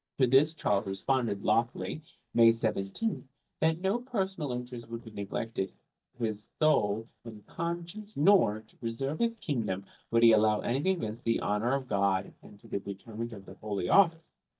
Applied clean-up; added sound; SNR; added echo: neural mask model DeepFilterNet 3.